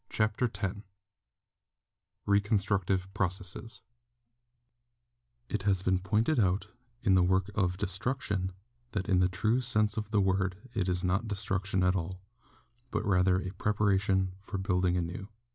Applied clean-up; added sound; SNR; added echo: none; none; none; none.